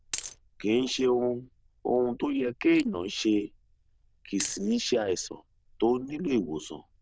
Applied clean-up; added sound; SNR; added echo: neural diffusion model UNIVERSE++.